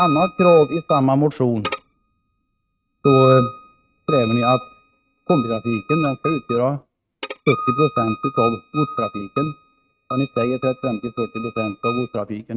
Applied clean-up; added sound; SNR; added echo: neural mask model RNNoise.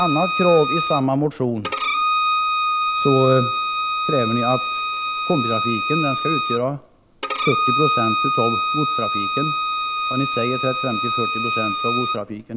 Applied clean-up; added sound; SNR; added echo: none; Bowed string instrument; -1 dB; none.